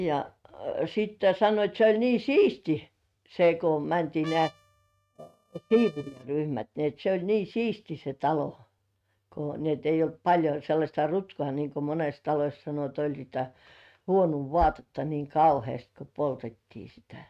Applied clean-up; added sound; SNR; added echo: neural mask model RNNoise.